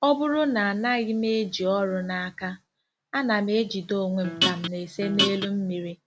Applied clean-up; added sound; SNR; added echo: none; Guitar; 0 dB; none.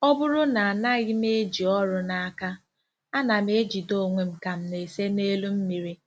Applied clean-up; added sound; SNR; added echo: none; none; none; none.